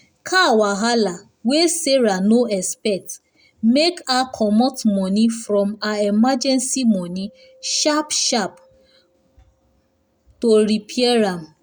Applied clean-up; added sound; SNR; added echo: none; none; none; none.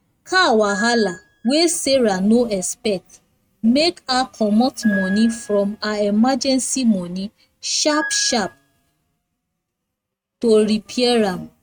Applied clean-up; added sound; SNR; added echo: neural mask model RNNoise.